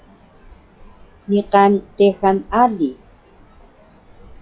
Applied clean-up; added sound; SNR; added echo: classical method log-MMSE.